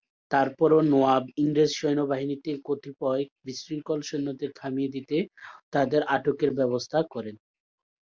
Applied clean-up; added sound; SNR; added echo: none; none; none; none.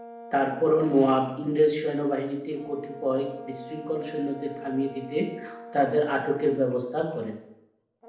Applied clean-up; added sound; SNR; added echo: none; Brass instrument; 17 dB; reverberation time 0.7 s.